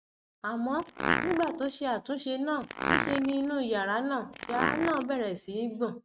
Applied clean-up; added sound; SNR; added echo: neural mask model RNNoise.